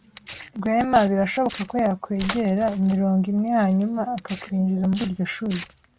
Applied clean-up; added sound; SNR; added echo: none; Tearing; 18 dB; none.